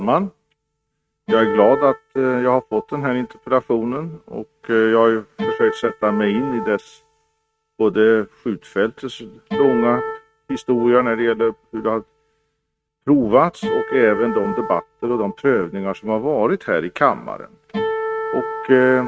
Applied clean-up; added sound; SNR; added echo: neural mask model RNNoise.